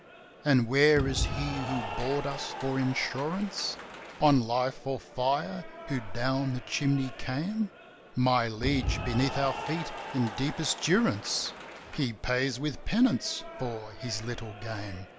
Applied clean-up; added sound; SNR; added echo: none; Applause / Cheering; 10 dB; none.